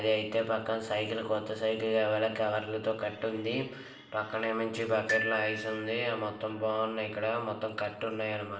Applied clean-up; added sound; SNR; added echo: none; Glockenspiel; 7 dB; reverberation time 1.0 s.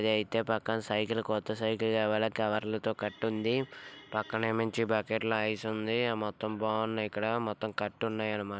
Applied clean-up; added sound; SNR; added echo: none; none; none; none.